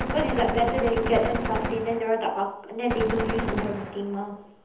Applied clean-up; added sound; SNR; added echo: none; Gunshot, gunfire; 3 dB; reverberation time 0.8 s.